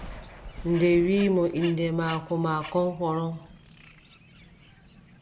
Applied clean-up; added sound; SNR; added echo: none; Thunder + Bird; 17 dB; none.